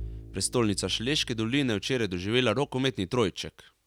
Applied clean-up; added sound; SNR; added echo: none; Bowed string instrument; 18 dB; none.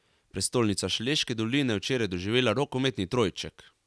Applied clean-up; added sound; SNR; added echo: none; none; none; none.